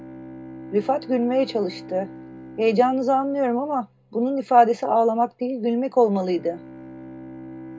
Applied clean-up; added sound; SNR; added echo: none; Bowed string instrument; 18 dB; reverberation time 0.2 s.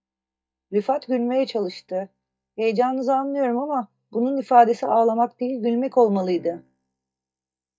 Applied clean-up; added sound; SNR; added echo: neural mask model DeepFilterNet 3.